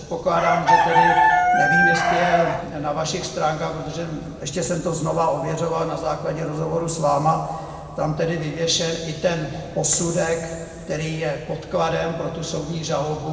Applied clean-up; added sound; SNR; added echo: none; Chicken, rooster; 1 dB; reverberation time 2.1 s.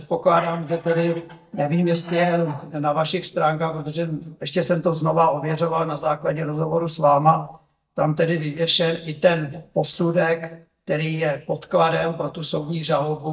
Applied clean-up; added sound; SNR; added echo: neural mask model DeepFilterNet 3.